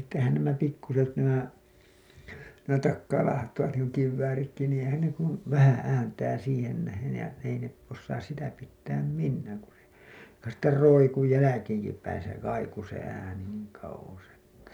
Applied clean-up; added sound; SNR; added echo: none; none; none; none.